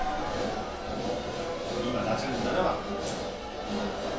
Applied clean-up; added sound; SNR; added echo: none; Engine starting; 13 dB; reverberation time 0.7 s.